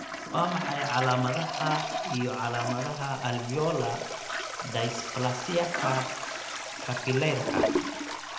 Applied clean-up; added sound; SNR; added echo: none; Toilet flush; 3 dB; reverberation time 0.8 s.